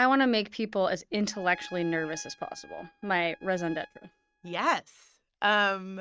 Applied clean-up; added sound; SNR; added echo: neural mask model RNNoise.